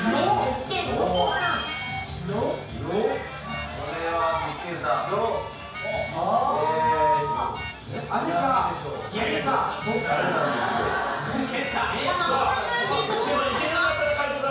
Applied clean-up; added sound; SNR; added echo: none; Harmonica; 15 dB; reverberation time 0.5 s.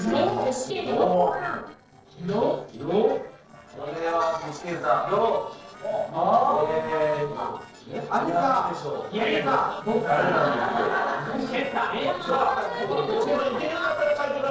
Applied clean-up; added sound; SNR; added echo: neural separator model SepFormer DNS4.